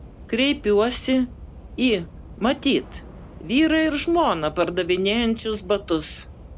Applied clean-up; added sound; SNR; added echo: none; Subway, metro, underground / Train; 17 dB; none.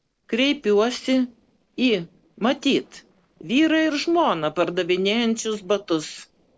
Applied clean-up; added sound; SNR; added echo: neural separator model SepFormer DNS4.